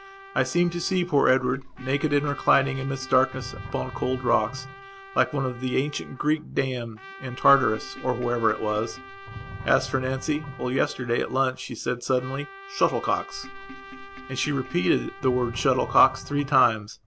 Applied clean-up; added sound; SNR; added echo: none; Trumpet + Sink (filling or washing); 15 dB; none.